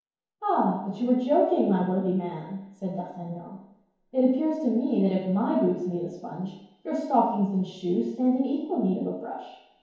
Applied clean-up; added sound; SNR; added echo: none; none; none; reverberation time 1.0 s.